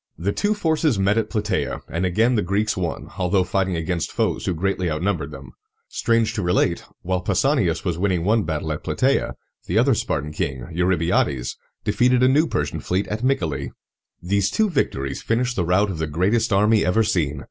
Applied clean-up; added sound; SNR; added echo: none; none; none; none.